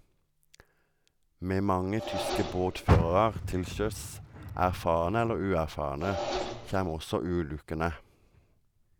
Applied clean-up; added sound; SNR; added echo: none; Car + Engine; 4 dB; none.